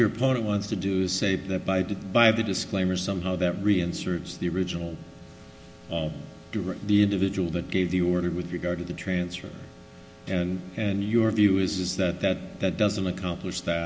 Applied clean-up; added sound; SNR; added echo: none; none; none; none.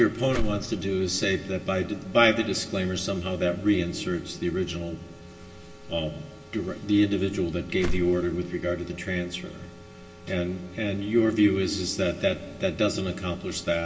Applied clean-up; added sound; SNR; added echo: none; Whoosh, swoosh, swish; 4 dB; reverberation time 2.9 s.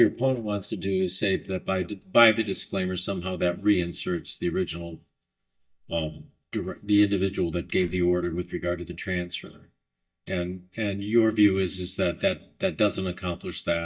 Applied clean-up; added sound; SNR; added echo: neural mask model DeepFilterNet 3.